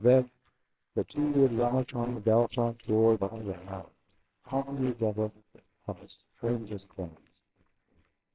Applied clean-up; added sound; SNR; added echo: neural separator model SepFormer WHAMR!.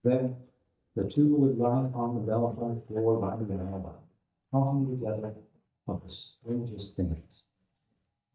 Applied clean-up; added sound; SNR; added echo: neural mask model DeepFilterNet 3.